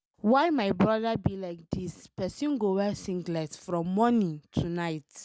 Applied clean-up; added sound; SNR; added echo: none; none; none; none.